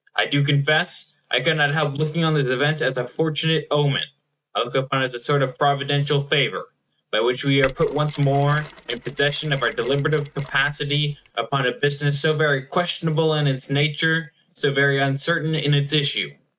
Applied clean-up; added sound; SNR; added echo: neural mask model RNNoise.